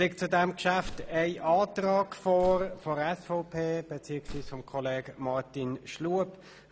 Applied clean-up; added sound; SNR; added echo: none; Slam; 14 dB; none.